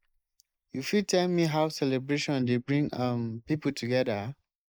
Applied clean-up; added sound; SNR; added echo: neural mask model Resemble Enhance denoiser.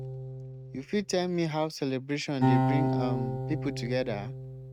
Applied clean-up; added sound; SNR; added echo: neural mask model RNNoise.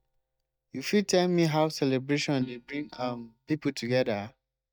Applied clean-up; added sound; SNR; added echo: neural mask model DeepFilterNet 3.